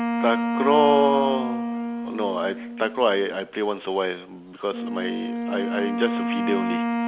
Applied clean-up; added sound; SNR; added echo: none; Wind instrument, woodwind instrument; 3 dB; none.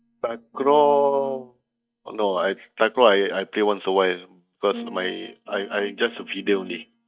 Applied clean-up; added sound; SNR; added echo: neural mask model DeepFilterNet 3.